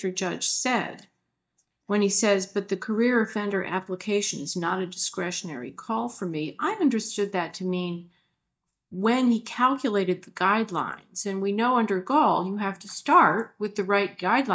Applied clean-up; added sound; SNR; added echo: neural mask model DeepFilterNet 3.